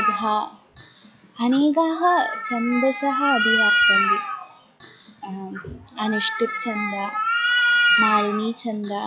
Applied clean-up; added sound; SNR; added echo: classical method log-MMSE.